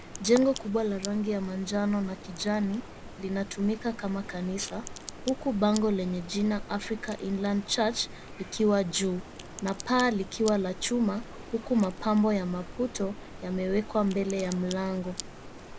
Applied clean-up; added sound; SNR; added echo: none; Crack + Stream; 13 dB; none.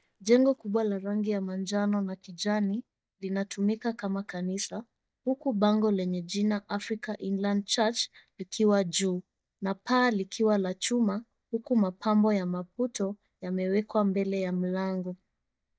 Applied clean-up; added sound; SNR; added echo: neural mask model DeepFilterNet 3.